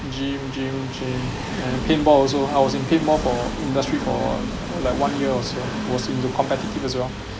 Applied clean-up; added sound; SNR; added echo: none; Train; 7 dB; none.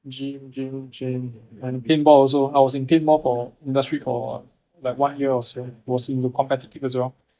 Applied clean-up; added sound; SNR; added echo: neural mask model DeepFilterNet 3.